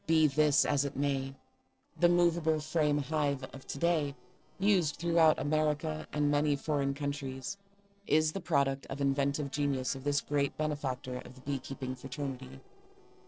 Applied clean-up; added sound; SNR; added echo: neural separator model SepFormer DNS4.